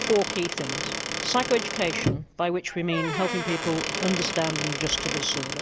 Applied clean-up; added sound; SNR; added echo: none; Squeak / Wood; 3 dB; none.